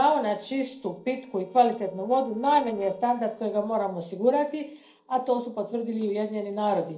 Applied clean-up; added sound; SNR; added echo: neural separator model SepFormer DNS4.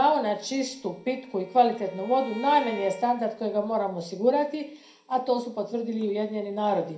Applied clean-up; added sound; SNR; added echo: none; Bowed string instrument; 18 dB; reverberation time 0.5 s.